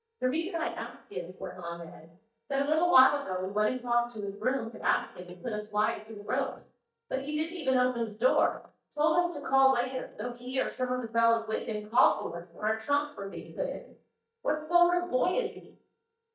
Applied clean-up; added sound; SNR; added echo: neural mask model DeepFilterNet 3.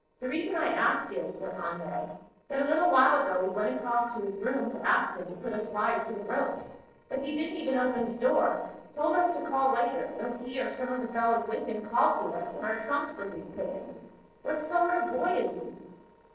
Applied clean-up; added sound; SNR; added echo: neural separator model SepFormer DNS4.